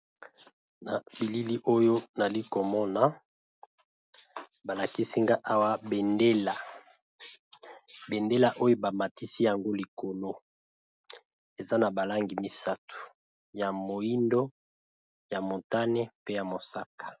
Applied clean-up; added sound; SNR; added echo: none; none; none; none.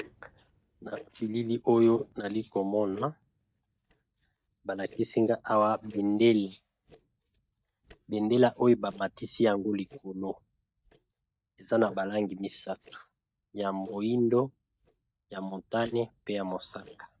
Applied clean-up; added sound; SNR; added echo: neural mask model DeepFilterNet 3.